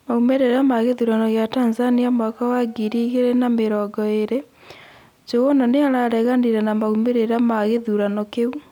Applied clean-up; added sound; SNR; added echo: none; none; none; none.